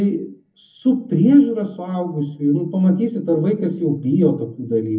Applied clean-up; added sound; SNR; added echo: none; none; none; reverberation time 0.3 s.